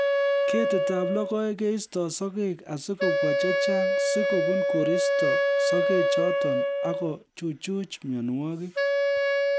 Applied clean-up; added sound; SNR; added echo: none; Wind instrument, woodwind instrument; -4 dB; none.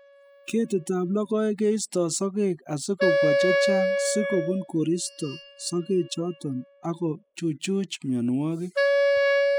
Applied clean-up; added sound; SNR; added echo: classical method spectral subtraction.